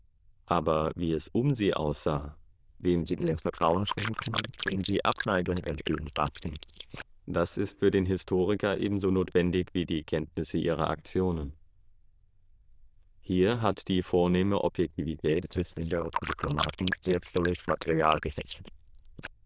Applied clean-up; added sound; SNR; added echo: neural diffusion model UNIVERSE++.